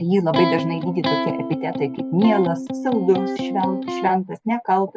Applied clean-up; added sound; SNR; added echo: none; Electric guitar; 3 dB; none.